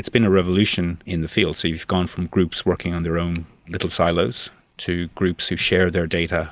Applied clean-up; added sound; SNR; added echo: none; none; none; none.